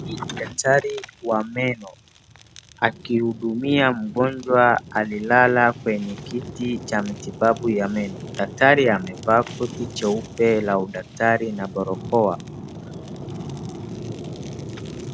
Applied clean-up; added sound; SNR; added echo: none; Fire; 13 dB; none.